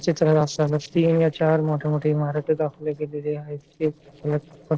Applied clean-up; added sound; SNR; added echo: neural separator model SepFormer DNS4.